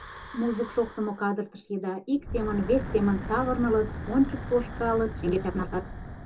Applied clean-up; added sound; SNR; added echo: none; Wind / Breathing; 9 dB; reverberation time 0.2 s.